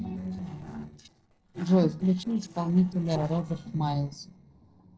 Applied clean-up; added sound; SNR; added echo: neural separator model SepFormer DNS4.